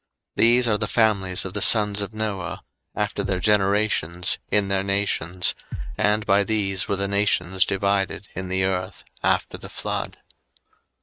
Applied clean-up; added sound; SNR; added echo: neural mask model RNNoise.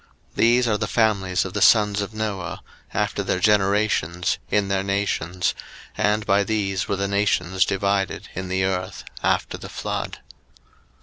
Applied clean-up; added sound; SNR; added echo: none; none; none; none.